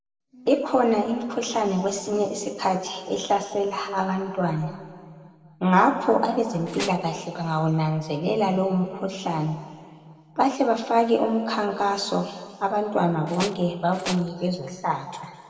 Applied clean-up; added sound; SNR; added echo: none; Tools; 10 dB; reverberation time 1.8 s.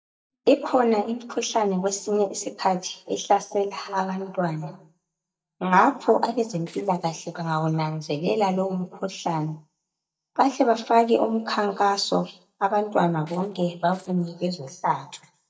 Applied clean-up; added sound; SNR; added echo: neural mask model DeepFilterNet 3.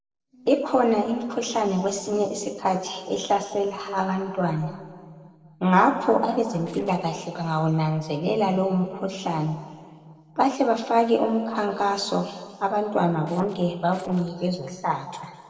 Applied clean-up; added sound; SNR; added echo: neural separator model SepFormer DNS4.